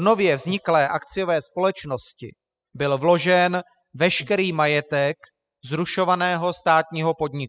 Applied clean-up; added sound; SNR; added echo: classical method spectral subtraction.